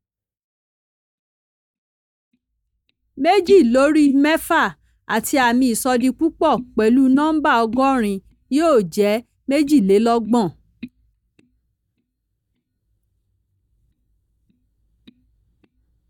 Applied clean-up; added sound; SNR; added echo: neural mask model DeepFilterNet 3.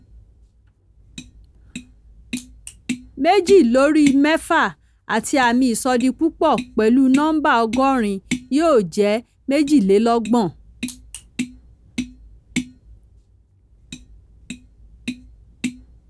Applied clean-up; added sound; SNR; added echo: none; Tap; 14 dB; none.